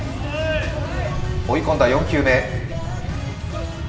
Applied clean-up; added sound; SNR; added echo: none; Fixed-wing aircraft, airplane; 4 dB; reverberation time 1.9 s.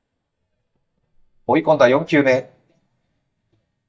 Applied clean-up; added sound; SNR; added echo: neural mask model DeepFilterNet 3.